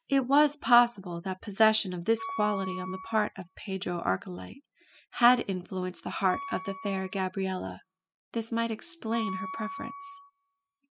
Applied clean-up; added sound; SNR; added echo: classical method spectral subtraction.